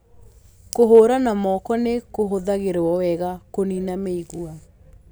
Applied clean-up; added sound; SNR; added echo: none; none; none; none.